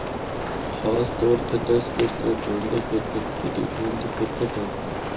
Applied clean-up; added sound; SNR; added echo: none; Rain; 2 dB; reverberation time 0.2 s.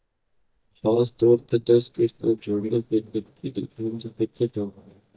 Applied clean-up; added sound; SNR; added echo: neural mask model DeepFilterNet 3.